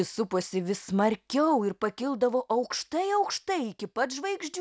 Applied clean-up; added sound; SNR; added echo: none; none; none; none.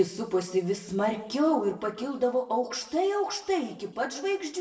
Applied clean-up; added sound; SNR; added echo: none; none; none; reverberation time 0.8 s.